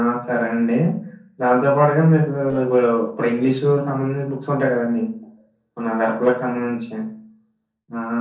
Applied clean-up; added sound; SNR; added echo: neural separator model SepFormer DNS4.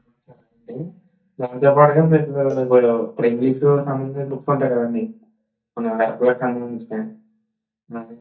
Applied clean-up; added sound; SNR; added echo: neural mask model DeepFilterNet 3.